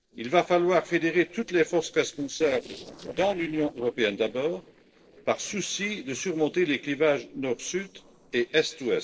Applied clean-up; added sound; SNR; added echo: neural separator model SepFormer DNS4.